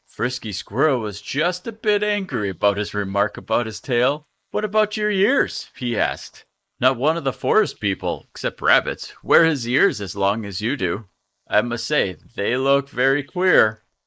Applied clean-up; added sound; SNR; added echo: neural mask model Resemble Enhance denoiser.